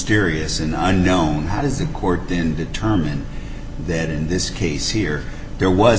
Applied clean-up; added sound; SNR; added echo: none; none; none; none.